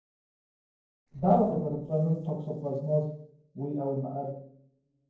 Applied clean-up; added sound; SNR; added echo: neural separator model SepFormer DNS4.